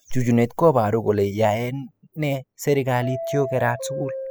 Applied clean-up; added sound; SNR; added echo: classical method spectral subtraction.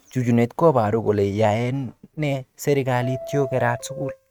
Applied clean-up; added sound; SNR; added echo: neural mask model RNNoise.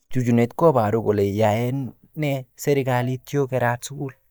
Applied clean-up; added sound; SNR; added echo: neural mask model DeepFilterNet 3.